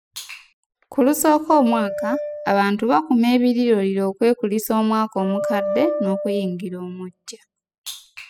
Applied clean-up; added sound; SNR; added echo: classical method spectral subtraction.